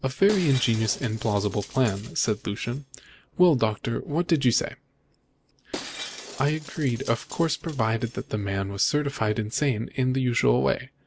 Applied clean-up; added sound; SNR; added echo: none; Shatter; 16 dB; none.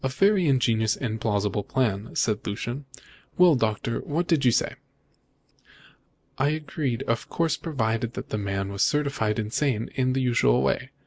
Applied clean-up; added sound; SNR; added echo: none; none; none; none.